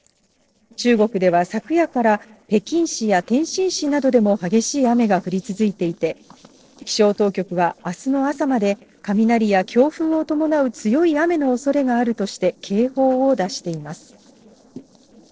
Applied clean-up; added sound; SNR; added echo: neural separator model SepFormer DNS4.